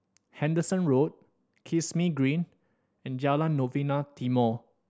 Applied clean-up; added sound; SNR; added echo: none; none; none; none.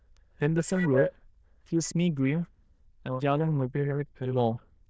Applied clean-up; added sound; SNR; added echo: neural diffusion model UNIVERSE++.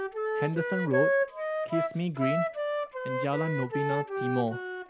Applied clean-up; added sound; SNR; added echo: none; Wind instrument, woodwind instrument; -2 dB; none.